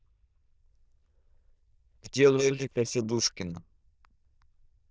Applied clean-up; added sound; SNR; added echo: neural diffusion model UNIVERSE++.